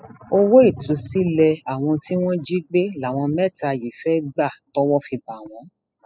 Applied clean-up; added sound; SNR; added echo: classical method spectral subtraction.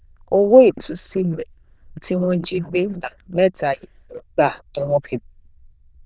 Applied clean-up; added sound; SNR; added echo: neural diffusion model UNIVERSE++.